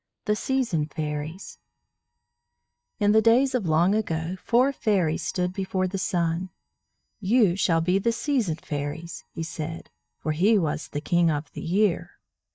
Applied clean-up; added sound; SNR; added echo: neural mask model DeepFilterNet 3.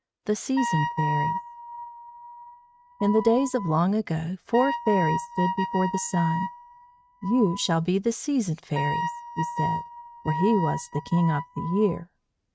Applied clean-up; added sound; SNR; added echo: neural mask model RNNoise.